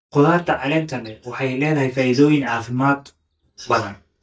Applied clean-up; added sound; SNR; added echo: neural mask model DeepFilterNet 3.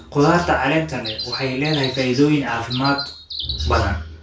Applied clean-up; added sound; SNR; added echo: none; Bird; 11 dB; reverberation time 0.3 s.